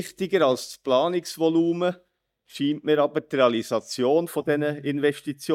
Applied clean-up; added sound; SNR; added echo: neural mask model DeepFilterNet 3.